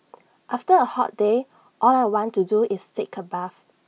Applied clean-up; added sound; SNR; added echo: none; none; none; none.